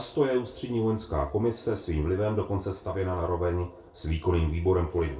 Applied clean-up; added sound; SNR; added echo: none; none; none; reverberation time 0.3 s.